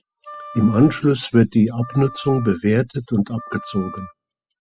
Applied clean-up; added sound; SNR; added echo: classical method spectral subtraction.